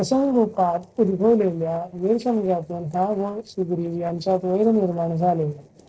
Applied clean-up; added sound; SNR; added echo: neural separator model SepFormer DNS4.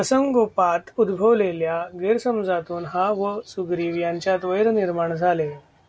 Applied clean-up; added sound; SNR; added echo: none; none; none; none.